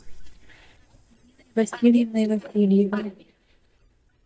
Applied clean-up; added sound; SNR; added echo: neural mask model DeepFilterNet 3.